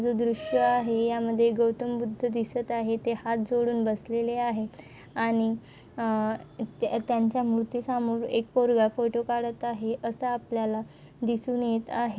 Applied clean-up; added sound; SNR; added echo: none; none; none; none.